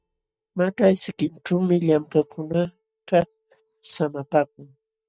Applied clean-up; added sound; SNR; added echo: neural mask model DeepFilterNet 3.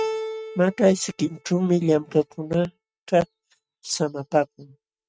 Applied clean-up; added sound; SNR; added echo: neural mask model RNNoise.